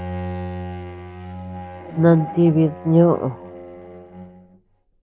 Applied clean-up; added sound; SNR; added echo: none; Bowed string instrument; 12 dB; none.